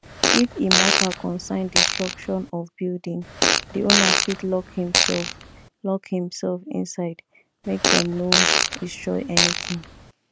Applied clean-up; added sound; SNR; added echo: none; Fart; -4 dB; none.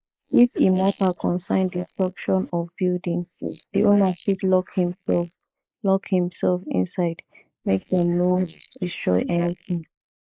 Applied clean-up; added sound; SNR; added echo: neural mask model Resemble Enhance denoiser.